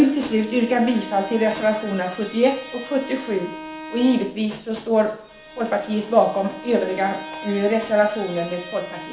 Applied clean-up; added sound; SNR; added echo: none; Bowed string instrument; 15 dB; reverberation time 0.4 s.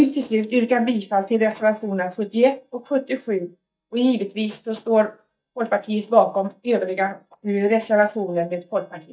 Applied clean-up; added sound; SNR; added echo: neural mask model DeepFilterNet 3.